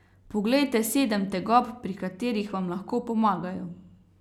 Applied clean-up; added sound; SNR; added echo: none; none; none; none.